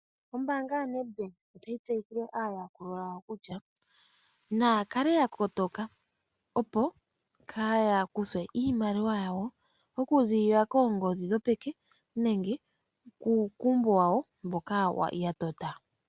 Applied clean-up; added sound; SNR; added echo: none; none; none; none.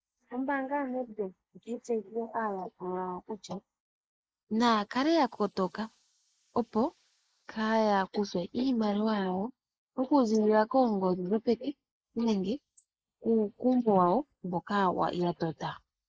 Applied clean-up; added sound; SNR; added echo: neural mask model Resemble Enhance denoiser.